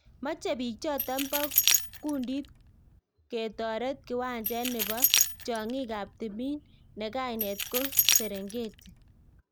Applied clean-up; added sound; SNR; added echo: none; Keys jangling; -3 dB; none.